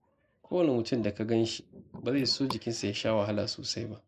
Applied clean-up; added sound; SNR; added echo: neural mask model Resemble Enhance denoiser.